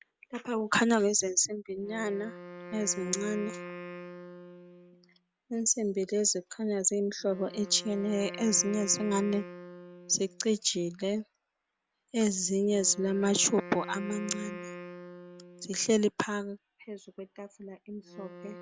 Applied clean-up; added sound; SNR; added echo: none; Wind instrument, woodwind instrument; 15 dB; none.